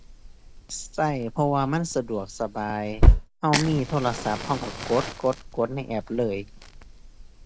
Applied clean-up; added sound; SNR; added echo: none; Fire; 0 dB; none.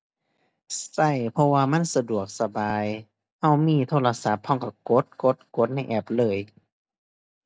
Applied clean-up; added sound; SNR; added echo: none; none; none; none.